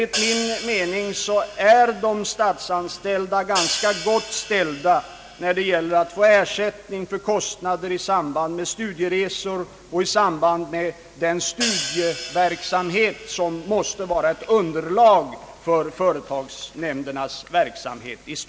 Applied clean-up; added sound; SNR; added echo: none; Hi-hat; 10 dB; none.